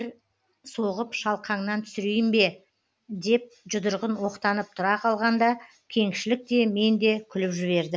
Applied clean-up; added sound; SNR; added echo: none; none; none; none.